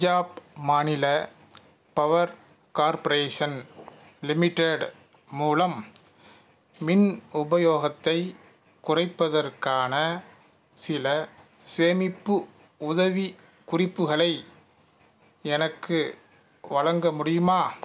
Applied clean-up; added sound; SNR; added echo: none; none; none; none.